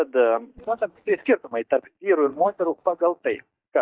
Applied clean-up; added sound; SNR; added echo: neural mask model DeepFilterNet 3.